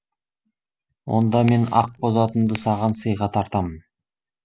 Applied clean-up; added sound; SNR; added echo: none; Crack; 20 dB; none.